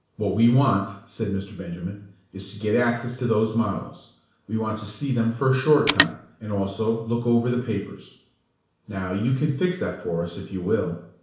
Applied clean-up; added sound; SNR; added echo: none; Telephone; 5 dB; reverberation time 0.6 s.